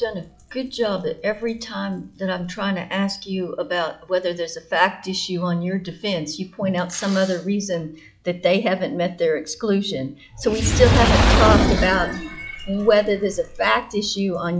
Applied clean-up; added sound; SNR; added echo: classical method log-MMSE.